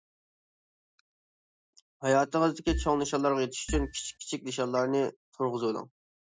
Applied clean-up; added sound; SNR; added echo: neural mask model RNNoise.